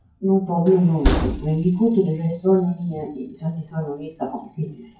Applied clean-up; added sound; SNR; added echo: classical method WPE with log-MMSE.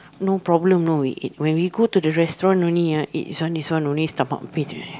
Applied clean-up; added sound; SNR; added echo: none; none; none; none.